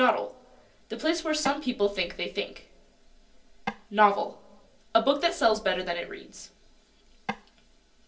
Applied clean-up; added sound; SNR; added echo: none; Tap / Wood; 9 dB; reverberation time 0.3 s.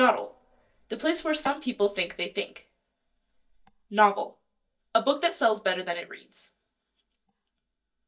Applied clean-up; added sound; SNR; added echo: neural mask model DeepFilterNet 3.